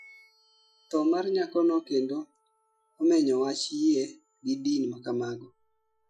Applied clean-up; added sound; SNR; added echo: classical method Wiener filter.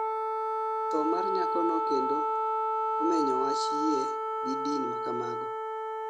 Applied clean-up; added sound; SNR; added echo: none; Wind instrument, woodwind instrument; -4 dB; none.